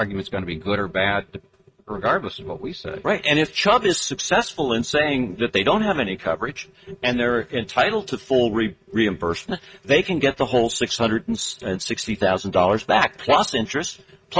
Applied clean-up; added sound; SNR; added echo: neural mask model RNNoise.